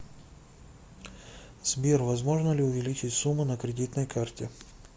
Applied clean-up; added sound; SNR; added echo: none; none; none; none.